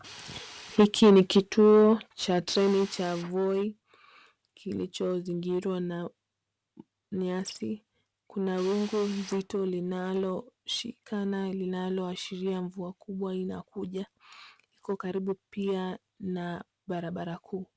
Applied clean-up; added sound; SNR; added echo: none; Drill; 19 dB; none.